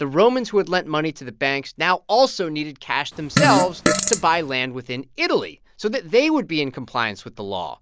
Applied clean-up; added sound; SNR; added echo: none; Fart; 0 dB; none.